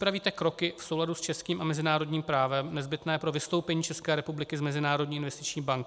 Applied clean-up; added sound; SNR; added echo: none; none; none; none.